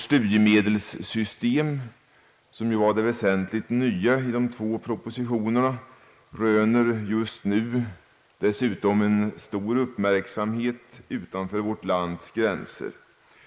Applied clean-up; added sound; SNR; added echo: neural mask model Resemble Enhance denoiser.